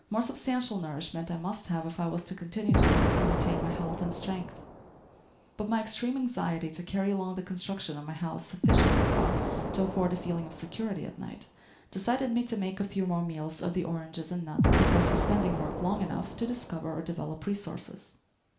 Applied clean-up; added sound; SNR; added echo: none; Explosion; -1 dB; reverberation time 0.4 s.